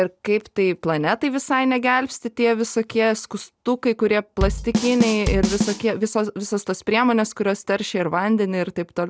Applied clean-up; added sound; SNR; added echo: none; Drum kit; 3 dB; none.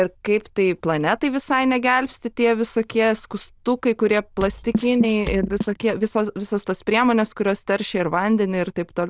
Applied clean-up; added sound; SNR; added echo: neural diffusion model UNIVERSE++.